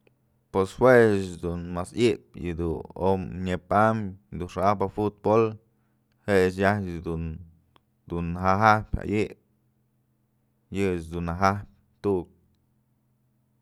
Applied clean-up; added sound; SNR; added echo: none; none; none; none.